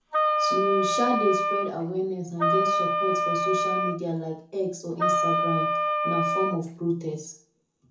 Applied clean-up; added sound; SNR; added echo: none; Wind instrument, woodwind instrument; -4 dB; reverberation time 0.6 s.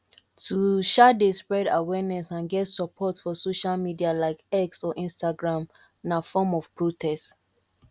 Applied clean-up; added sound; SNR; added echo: none; none; none; none.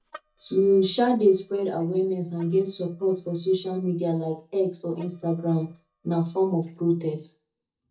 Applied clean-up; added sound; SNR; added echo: neural mask model DeepFilterNet 3.